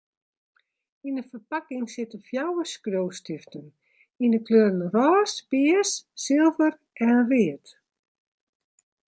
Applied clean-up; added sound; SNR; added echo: none; none; none; none.